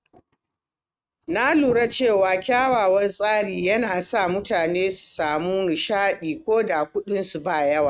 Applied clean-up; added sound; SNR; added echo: neural mask model RNNoise.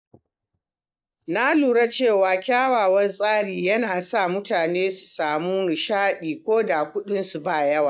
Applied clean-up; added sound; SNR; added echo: neural mask model DeepFilterNet 3.